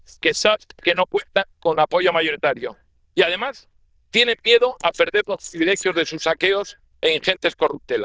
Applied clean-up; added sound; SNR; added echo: neural diffusion model UNIVERSE++.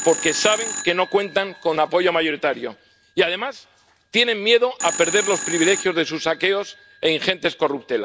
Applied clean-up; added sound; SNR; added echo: none; Telephone; 11 dB; none.